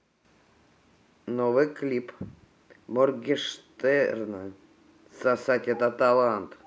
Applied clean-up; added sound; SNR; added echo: none; none; none; none.